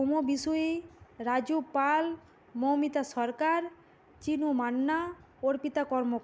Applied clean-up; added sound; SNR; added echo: none; none; none; none.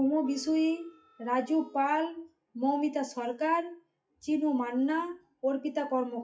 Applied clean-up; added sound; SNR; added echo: classical method WPE with log-MMSE.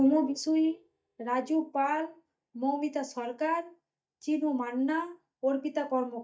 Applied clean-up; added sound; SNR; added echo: neural mask model DeepFilterNet 3.